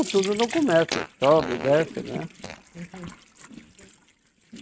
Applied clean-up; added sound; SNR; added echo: neural mask model RNNoise.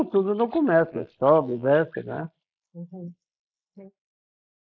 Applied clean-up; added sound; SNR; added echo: neural mask model Resemble Enhance denoiser.